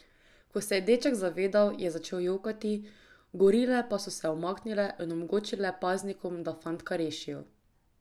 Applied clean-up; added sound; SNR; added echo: none; none; none; none.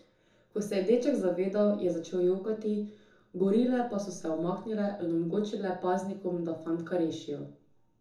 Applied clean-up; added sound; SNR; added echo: none; none; none; reverberation time 0.6 s.